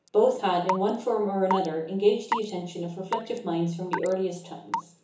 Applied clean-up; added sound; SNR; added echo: none; Raindrop / Drip / Water tap, faucet; 9 dB; reverberation time 0.8 s.